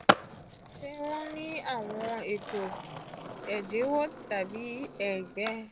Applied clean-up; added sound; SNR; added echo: none; Skateboard; 1 dB; none.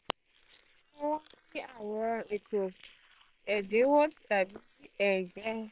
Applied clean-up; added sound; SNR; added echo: neural separator model SepFormer WHAM!.